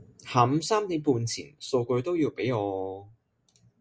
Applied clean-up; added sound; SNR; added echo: none; none; none; none.